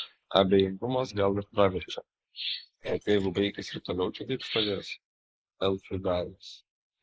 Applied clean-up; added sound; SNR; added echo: neural mask model Resemble Enhance denoiser.